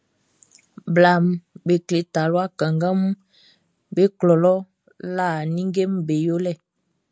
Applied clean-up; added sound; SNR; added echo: none; none; none; none.